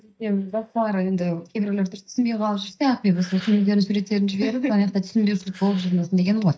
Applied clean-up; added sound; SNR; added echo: neural mask model DeepFilterNet 3.